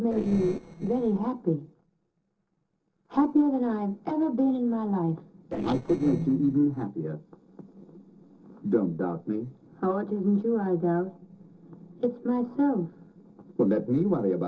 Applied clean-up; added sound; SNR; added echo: neural separator model SepFormer DNS4.